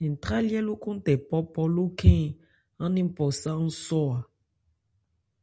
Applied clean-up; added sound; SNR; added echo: none; none; none; none.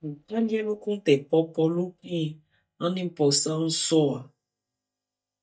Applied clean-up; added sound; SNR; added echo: neural mask model DeepFilterNet 3.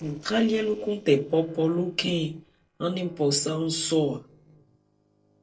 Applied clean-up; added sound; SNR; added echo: neural separator model SepFormer DNS4.